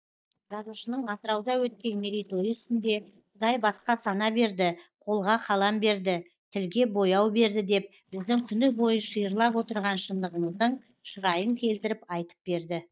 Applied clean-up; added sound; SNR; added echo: neural mask model DeepFilterNet 3.